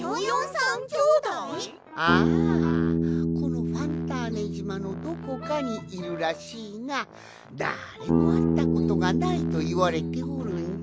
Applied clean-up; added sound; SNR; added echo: none; Bass guitar; -2 dB; none.